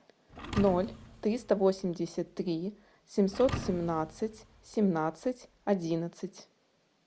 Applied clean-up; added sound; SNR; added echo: none; Thump, thud; 12 dB; none.